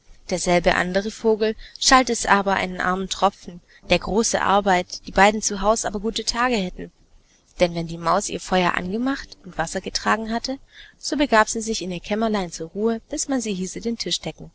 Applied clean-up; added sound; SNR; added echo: neural separator model SepFormer DNS4.